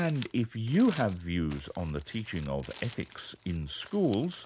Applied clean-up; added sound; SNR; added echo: none; Crumpling, crinkling; 18 dB; none.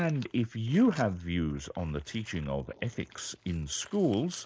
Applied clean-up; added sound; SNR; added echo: neural mask model Resemble Enhance denoiser.